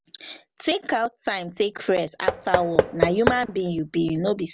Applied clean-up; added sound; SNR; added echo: none; Knock / Wood; 1 dB; none.